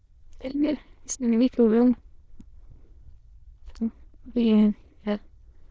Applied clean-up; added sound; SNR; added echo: neural diffusion model UNIVERSE++.